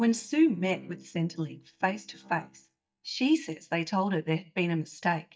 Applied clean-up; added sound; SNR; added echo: neural mask model DeepFilterNet 3.